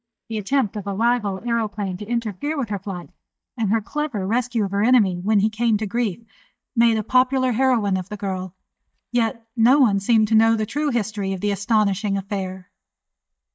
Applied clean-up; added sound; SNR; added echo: neural mask model DeepFilterNet 3.